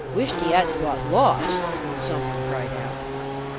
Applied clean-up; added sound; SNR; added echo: none; Race car, auto racing / Accelerating, revving, vroom; 2 dB; none.